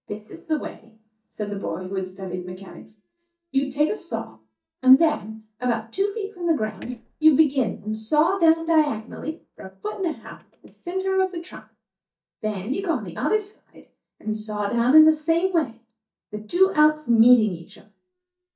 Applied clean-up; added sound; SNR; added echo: neural mask model DeepFilterNet 3.